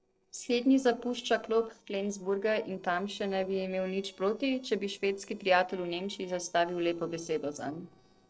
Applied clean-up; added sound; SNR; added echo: neural separator model SepFormer DNS4.